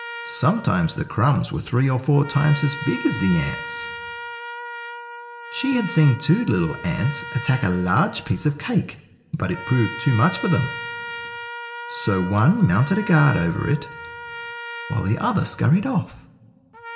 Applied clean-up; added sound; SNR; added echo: none; Trumpet; 13 dB; reverberation time 0.9 s.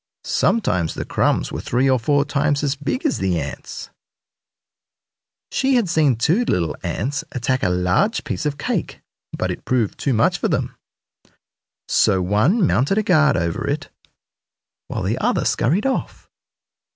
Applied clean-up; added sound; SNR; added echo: none; none; none; none.